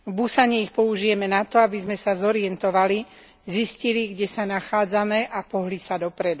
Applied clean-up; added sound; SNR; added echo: none; none; none; none.